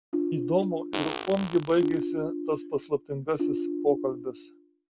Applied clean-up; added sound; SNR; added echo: none; Ringtone + Fart; 3 dB; none.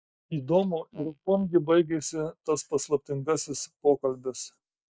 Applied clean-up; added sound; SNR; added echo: neural mask model Resemble Enhance denoiser.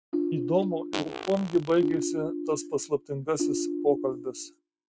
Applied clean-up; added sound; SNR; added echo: neural mask model RNNoise.